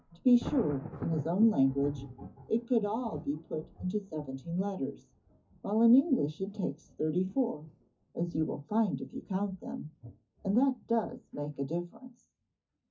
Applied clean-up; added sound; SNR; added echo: classical method WPE with log-MMSE.